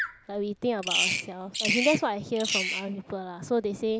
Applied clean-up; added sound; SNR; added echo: none; Bird vocalization, bird call, bird song; 2 dB; none.